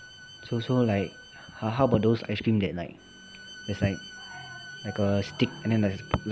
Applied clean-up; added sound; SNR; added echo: none; Bowed string instrument; 19 dB; none.